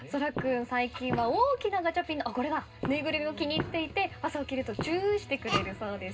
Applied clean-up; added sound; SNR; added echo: none; Walk, footsteps; 9 dB; reverberation time 0.2 s.